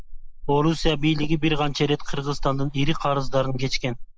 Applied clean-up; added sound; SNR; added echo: neural mask model Resemble Enhance denoiser.